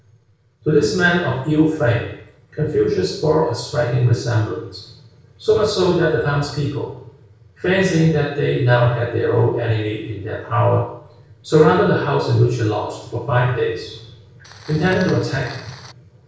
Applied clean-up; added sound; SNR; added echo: neural separator model SepFormer DNS4.